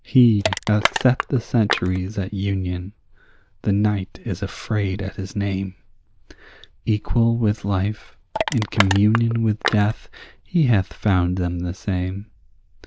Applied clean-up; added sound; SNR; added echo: neural diffusion model UNIVERSE++.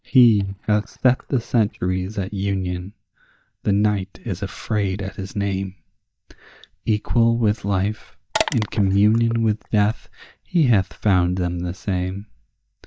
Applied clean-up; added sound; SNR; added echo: neural mask model DeepFilterNet 3.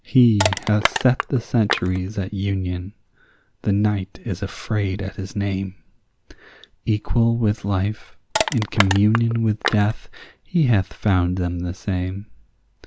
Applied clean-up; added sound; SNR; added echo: none; Crushing; 4 dB; none.